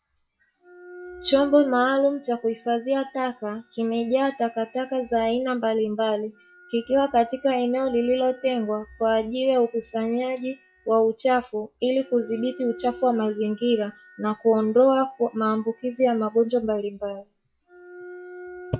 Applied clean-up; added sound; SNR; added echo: classical method log-MMSE.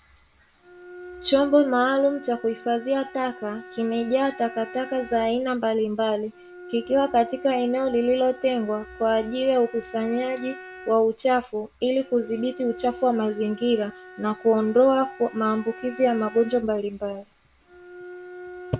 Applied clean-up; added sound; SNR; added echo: none; Bowed string instrument; 18 dB; none.